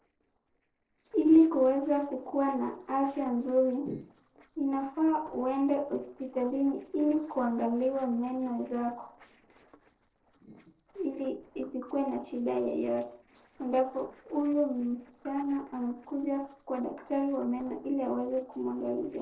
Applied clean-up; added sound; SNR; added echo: neural separator model SepFormer DNS4.